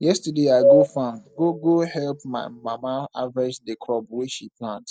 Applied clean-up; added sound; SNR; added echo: neural mask model DeepFilterNet 3.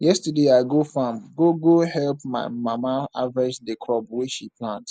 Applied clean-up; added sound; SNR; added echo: neural mask model Resemble Enhance denoiser.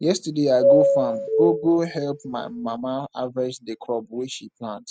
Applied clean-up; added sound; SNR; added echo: neural mask model RNNoise.